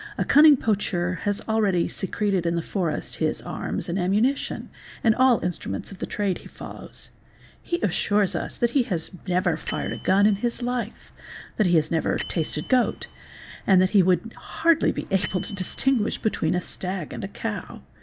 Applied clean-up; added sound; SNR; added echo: none; Bell; 14 dB; none.